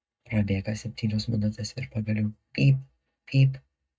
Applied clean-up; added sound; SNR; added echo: neural mask model DeepFilterNet 3.